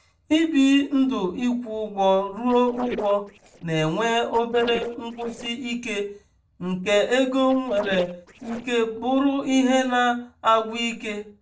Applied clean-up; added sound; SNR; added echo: neural separator model SepFormer DNS4.